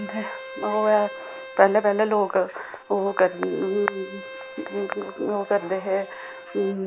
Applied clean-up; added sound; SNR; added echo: none; Bowed string instrument; 16 dB; none.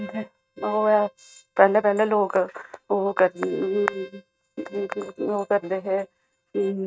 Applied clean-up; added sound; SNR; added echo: neural mask model RNNoise.